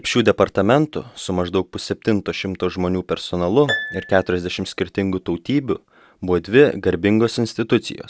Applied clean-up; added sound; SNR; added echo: none; Harp; 14 dB; none.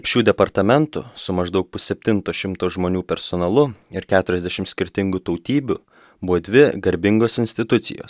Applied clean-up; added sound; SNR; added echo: none; none; none; none.